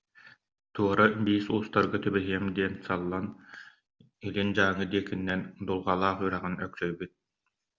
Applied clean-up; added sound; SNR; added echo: none; none; none; none.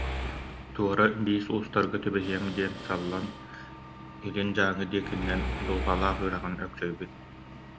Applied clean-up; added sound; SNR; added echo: none; Mechanisms; 7 dB; none.